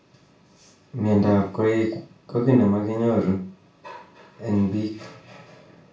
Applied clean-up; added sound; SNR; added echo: none; none; none; reverberation time 0.4 s.